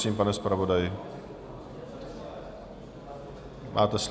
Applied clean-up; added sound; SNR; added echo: none; none; none; none.